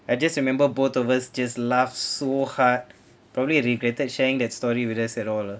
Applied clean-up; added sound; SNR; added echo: none; none; none; none.